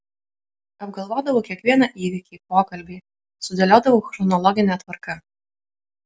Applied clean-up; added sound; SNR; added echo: none; none; none; none.